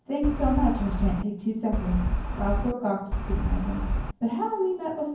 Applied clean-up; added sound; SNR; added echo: none; Wind; -1 dB; reverberation time 0.9 s.